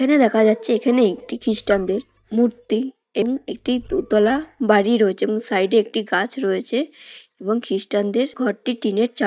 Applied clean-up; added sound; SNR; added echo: neural mask model DeepFilterNet 3.